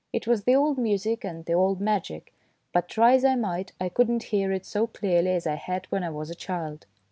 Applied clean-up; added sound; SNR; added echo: none; none; none; none.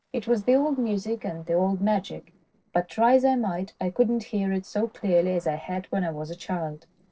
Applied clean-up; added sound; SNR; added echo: neural separator model SepFormer DNS4.